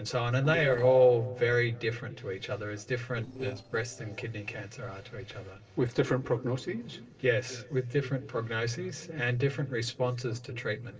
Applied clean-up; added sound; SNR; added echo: neural separator model SepFormer DNS4.